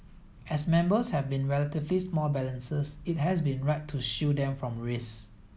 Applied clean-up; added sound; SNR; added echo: none; none; none; none.